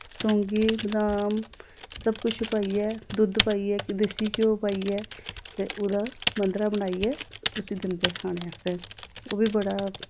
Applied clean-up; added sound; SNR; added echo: none; Typing; 8 dB; none.